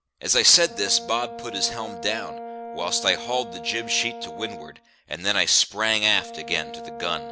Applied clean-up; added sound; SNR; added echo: none; Brass instrument; 12 dB; none.